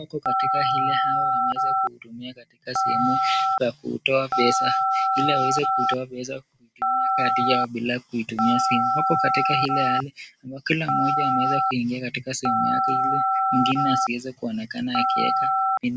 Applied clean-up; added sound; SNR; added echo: none; Telephone; -4 dB; none.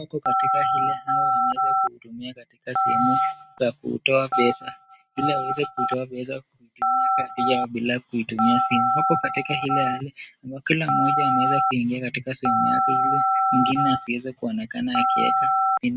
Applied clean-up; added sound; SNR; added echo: neural mask model RNNoise.